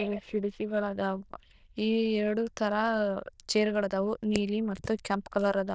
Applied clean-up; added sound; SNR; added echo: neural diffusion model UNIVERSE++.